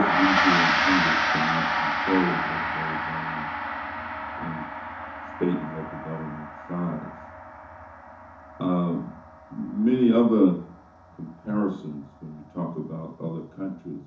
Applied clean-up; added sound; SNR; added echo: none; Gong; 1 dB; reverberation time 0.9 s.